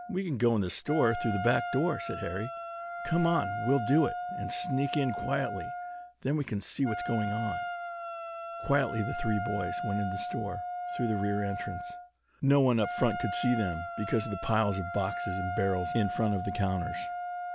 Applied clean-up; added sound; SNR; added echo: none; Wind instrument, woodwind instrument; 6 dB; none.